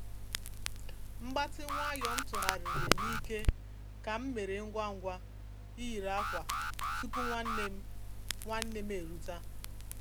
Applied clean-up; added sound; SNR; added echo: none; Alarm + Crackle; -4 dB; none.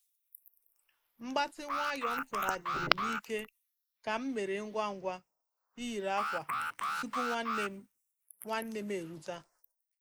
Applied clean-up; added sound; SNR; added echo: neural mask model Resemble Enhance denoiser.